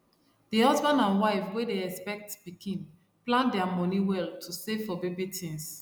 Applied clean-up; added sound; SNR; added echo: none; none; none; none.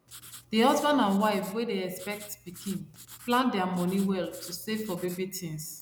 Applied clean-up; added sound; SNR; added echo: none; Writing; 19 dB; none.